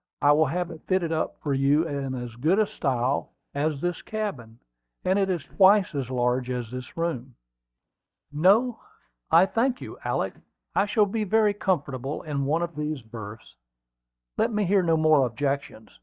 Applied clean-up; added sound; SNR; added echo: neural mask model DeepFilterNet 3.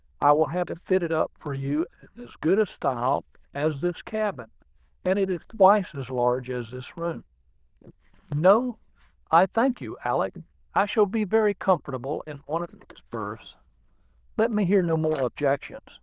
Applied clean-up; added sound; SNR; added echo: neural diffusion model UNIVERSE++.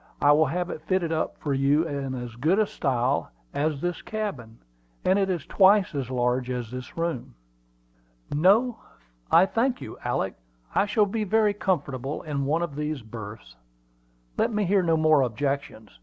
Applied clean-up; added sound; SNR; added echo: none; none; none; none.